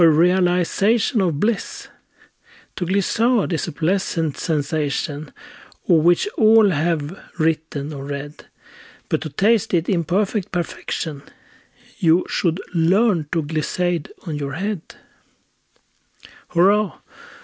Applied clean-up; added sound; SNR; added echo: none; none; none; none.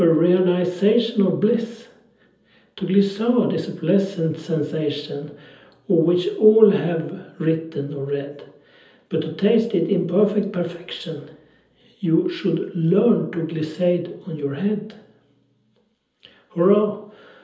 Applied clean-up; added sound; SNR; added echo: none; none; none; reverberation time 0.7 s.